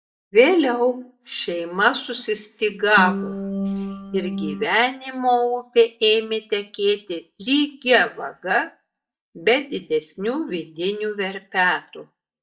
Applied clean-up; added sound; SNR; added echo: neural mask model DeepFilterNet 3.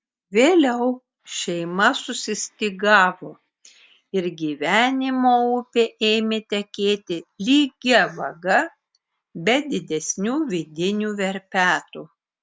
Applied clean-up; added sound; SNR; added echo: none; none; none; none.